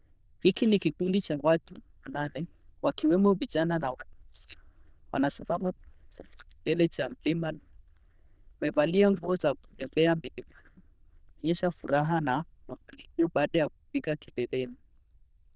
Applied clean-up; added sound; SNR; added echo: neural diffusion model UNIVERSE++.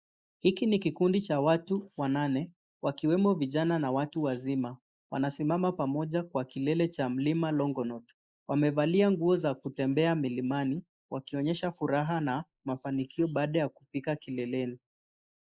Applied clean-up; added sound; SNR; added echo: neural mask model Resemble Enhance denoiser.